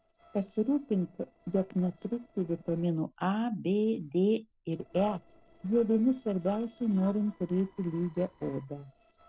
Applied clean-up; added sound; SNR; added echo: neural separator model SepFormer DNS4.